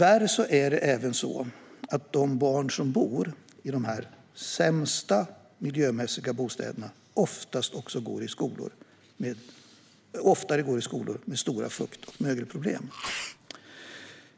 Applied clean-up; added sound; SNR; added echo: none; Sneeze; 13 dB; none.